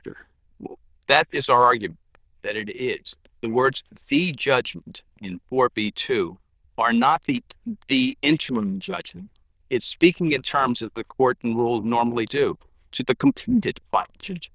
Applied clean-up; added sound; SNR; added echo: neural diffusion model UNIVERSE++.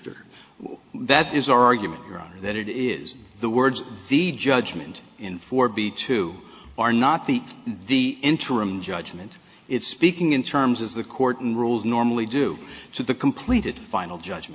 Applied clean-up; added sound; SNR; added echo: none; none; none; none.